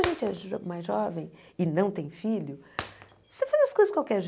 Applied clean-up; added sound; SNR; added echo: none; Shatter; 15 dB; none.